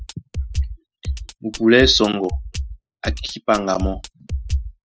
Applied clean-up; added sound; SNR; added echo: classical method spectral subtraction.